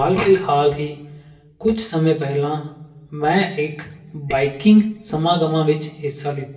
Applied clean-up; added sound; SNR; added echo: none; none; none; reverberation time 0.9 s.